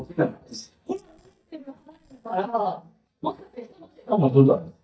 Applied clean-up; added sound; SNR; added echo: neural mask model DeepFilterNet 3.